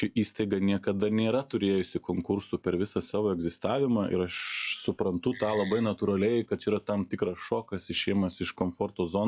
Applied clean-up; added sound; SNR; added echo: classical method log-MMSE.